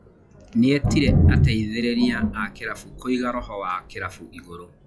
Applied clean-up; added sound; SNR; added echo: classical method log-MMSE.